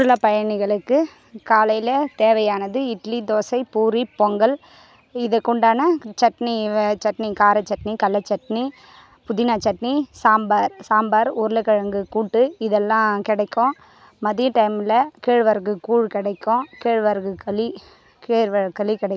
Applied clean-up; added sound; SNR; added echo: none; none; none; none.